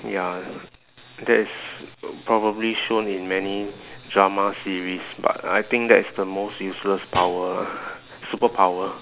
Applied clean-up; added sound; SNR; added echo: none; Hi-hat; 9 dB; none.